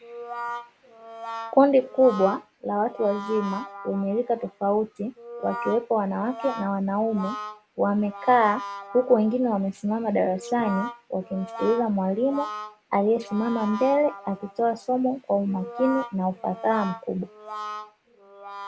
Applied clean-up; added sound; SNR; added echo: none; Brass instrument; 12 dB; none.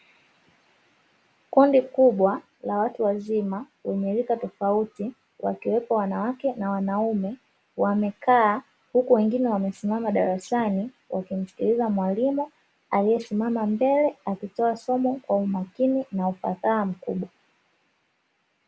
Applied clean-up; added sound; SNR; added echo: none; none; none; none.